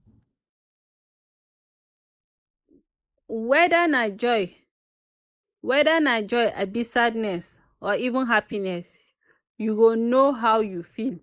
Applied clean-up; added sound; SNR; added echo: neural mask model Resemble Enhance denoiser.